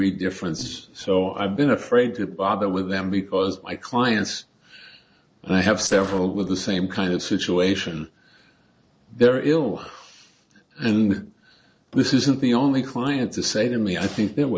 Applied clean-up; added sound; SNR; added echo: neural separator model SepFormer DNS4.